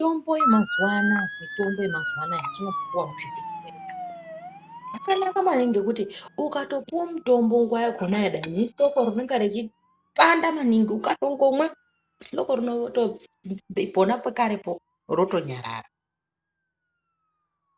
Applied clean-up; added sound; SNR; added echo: none; Motor vehicle (road) / Siren; 10 dB; none.